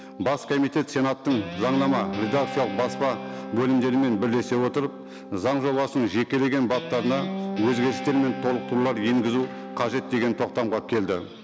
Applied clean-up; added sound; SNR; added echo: none; Guitar; 11 dB; none.